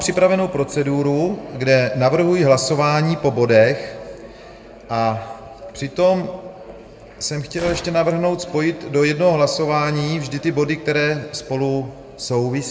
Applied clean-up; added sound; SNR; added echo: none; Gunshot, gunfire; 19 dB; reverberation time 1.0 s.